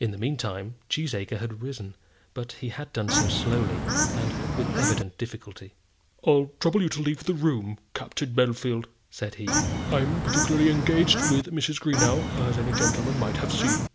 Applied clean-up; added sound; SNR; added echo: none; Bird / Fowl; -1 dB; none.